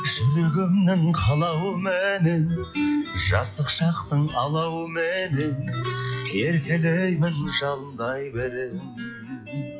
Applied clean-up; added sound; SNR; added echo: classical method log-MMSE.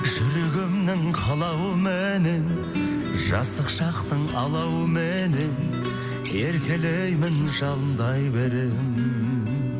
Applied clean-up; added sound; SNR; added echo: none; none; none; none.